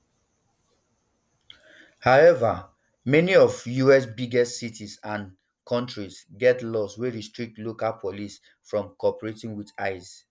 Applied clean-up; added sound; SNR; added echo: none; none; none; none.